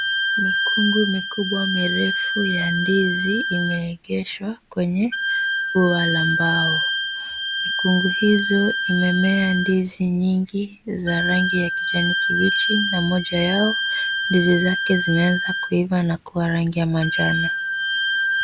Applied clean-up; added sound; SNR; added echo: none; Wind instrument, woodwind instrument; 1 dB; none.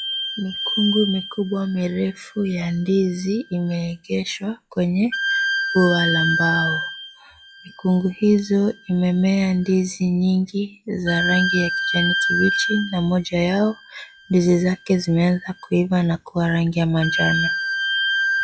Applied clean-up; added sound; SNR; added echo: classical method log-MMSE.